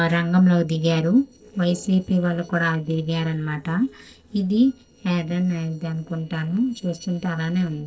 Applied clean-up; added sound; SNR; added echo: neural separator model SepFormer DNS4.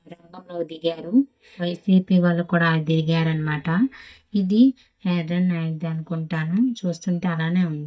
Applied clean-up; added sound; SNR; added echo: neural mask model DeepFilterNet 3.